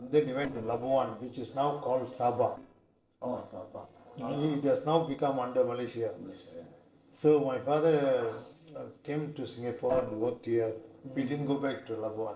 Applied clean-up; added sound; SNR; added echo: neural separator model SepFormer DNS4.